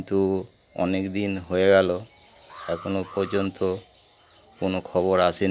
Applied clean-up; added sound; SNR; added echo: none; Alarm; 19 dB; none.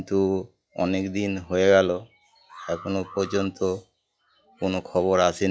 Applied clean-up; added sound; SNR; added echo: classical method log-MMSE.